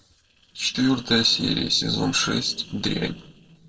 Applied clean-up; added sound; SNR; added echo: neural separator model SepFormer DNS4.